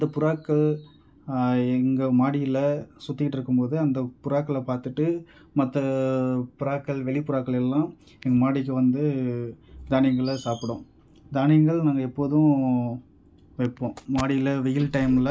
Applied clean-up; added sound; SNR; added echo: none; none; none; none.